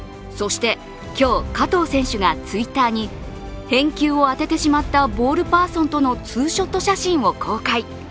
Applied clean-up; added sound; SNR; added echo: none; none; none; none.